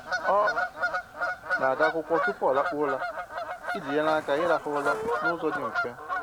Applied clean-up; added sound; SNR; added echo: none; Bird vocalization, bird call, bird song / Fowl; 1 dB; none.